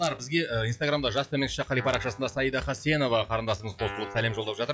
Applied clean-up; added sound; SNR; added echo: classical method log-MMSE.